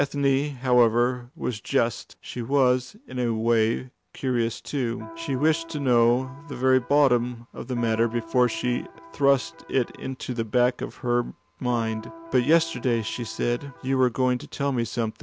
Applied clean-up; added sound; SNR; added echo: none; Electric guitar; 18 dB; none.